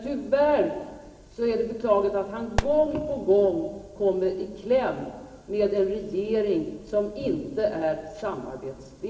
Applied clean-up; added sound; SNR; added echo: none; Fireworks; 7 dB; reverberation time 1.3 s.